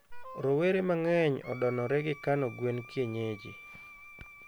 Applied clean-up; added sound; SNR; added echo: none; Wind instrument, woodwind instrument; 18 dB; none.